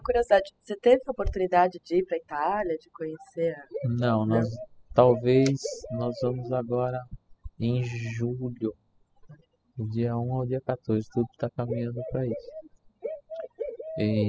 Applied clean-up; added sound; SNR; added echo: classical method spectral subtraction.